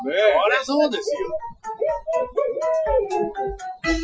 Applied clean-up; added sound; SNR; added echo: classical method Wiener filter.